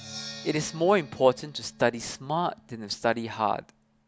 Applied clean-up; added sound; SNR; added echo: none; Percussion; 18 dB; none.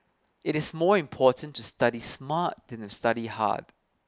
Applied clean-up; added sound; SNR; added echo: none; none; none; none.